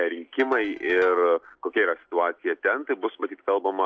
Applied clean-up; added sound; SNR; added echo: neural separator model SepFormer DNS4.